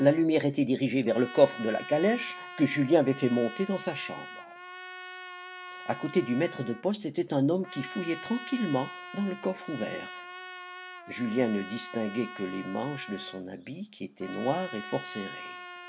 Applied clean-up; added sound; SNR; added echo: none; Trumpet; 14 dB; none.